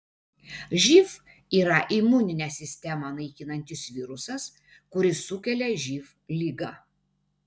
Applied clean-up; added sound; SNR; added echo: none; none; none; none.